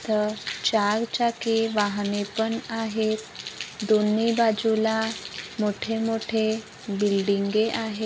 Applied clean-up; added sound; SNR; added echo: none; none; none; none.